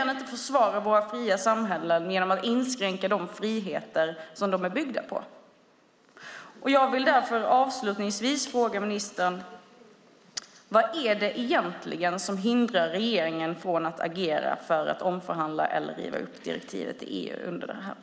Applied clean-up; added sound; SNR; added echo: neural mask model Resemble Enhance denoiser.